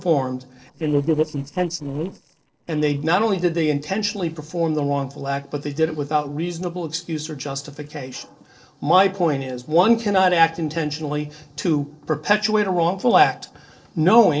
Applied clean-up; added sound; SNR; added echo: neural separator model SepFormer DNS4.